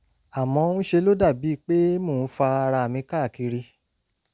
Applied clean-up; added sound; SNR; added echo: none; none; none; none.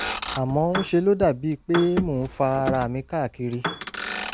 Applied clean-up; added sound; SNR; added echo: none; Motor vehicle (road) + Piano; 8 dB; none.